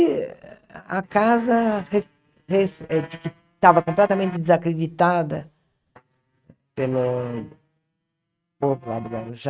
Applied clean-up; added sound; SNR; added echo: neural mask model RNNoise.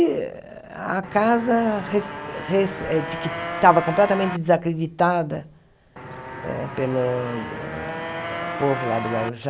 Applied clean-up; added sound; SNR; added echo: none; Motorcycle; 8 dB; none.